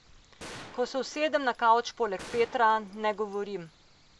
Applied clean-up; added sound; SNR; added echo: none; Gunshot, gunfire; 20 dB; none.